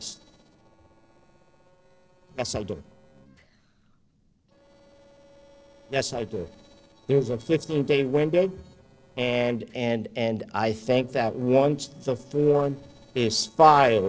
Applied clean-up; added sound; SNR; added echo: neural separator model SepFormer DNS4.